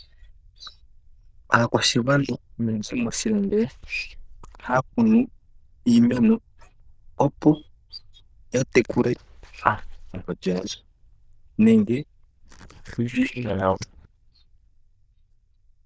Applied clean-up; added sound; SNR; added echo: neural diffusion model UNIVERSE++.